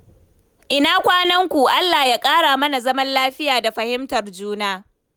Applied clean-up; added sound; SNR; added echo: none; none; none; none.